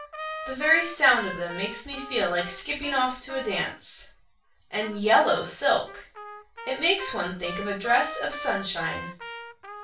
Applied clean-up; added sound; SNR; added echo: none; Trumpet; 12 dB; reverberation time 0.3 s.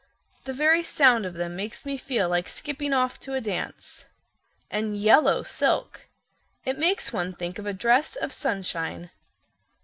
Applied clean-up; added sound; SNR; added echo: none; none; none; none.